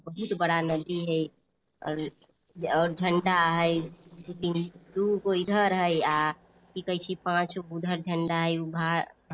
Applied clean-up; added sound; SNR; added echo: neural separator model SepFormer DNS4.